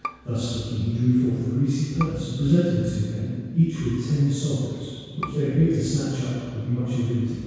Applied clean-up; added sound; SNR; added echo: none; Bowed string instrument; 19 dB; reverberation time 2.0 s.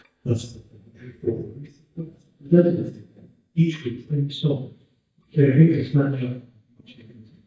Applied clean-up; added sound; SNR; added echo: neural mask model DeepFilterNet 3.